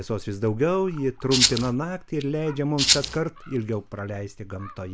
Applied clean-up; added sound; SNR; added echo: none; Rattle (instrument); -3 dB; none.